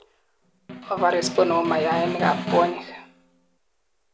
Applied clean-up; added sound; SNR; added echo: none; Snare drum; 6 dB; none.